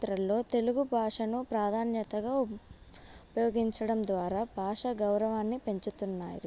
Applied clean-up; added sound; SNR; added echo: none; none; none; none.